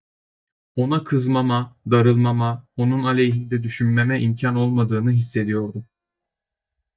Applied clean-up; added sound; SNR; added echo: neural mask model DeepFilterNet 3.